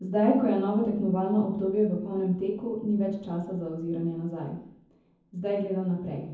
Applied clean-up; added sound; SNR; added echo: none; none; none; reverberation time 0.7 s.